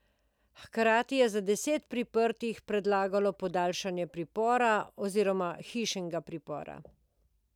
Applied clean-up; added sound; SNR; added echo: none; none; none; none.